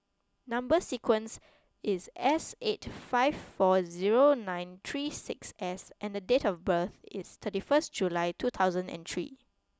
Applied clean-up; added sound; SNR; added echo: none; none; none; none.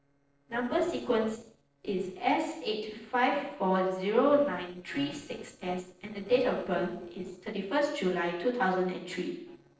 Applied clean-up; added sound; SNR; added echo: neural separator model SepFormer DNS4.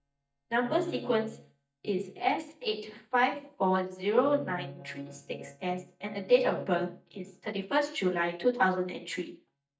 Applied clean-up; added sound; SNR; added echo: neural mask model DeepFilterNet 3.